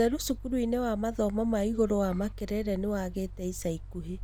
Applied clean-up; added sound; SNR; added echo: none; Mechanical fan; 12 dB; none.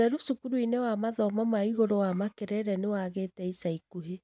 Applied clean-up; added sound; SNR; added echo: none; none; none; none.